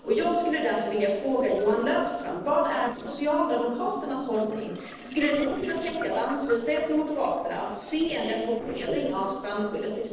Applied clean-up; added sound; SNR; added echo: neural separator model SepFormer DNS4.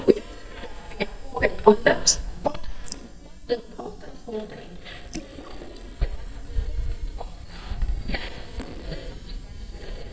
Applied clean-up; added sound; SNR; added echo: neural mask model DeepFilterNet 3.